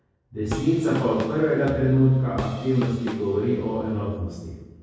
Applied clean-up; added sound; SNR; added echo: none; Drum kit; 12 dB; reverberation time 1.3 s.